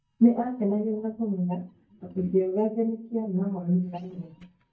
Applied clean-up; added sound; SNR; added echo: neural mask model DeepFilterNet 3.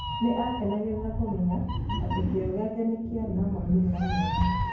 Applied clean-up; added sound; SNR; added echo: none; Meow; 2 dB; reverberation time 0.9 s.